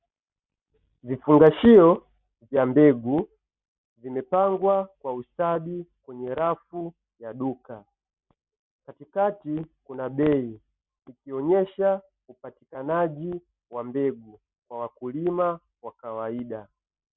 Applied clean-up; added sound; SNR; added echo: none; none; none; none.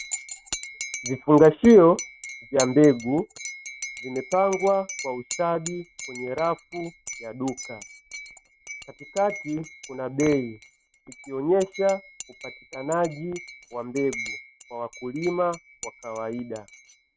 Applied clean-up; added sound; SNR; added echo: neural mask model RNNoise.